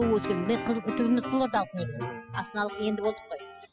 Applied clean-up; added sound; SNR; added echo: classical method spectral subtraction.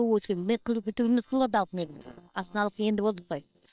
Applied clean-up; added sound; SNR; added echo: neural separator model SepFormer WHAM!.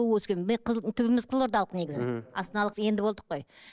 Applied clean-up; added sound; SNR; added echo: none; none; none; none.